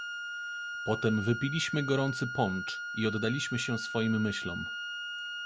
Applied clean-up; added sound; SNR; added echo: none; Wind instrument, woodwind instrument; 5 dB; none.